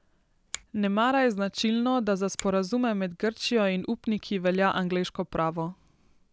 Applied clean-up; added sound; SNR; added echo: none; Finger snapping; 20 dB; none.